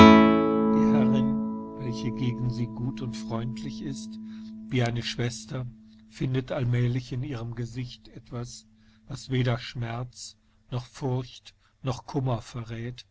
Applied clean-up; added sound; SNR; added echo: none; Guitar; -5 dB; none.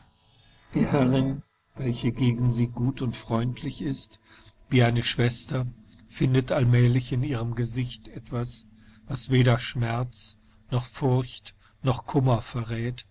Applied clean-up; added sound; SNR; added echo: neural mask model Resemble Enhance denoiser.